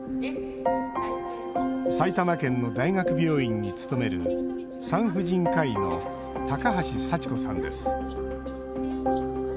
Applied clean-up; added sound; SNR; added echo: none; none; none; none.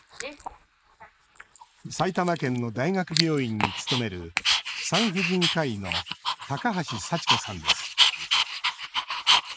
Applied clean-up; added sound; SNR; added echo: neural mask model Resemble Enhance denoiser.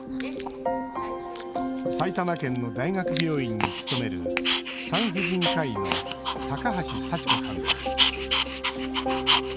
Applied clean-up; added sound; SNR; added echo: none; Dog; 1 dB; none.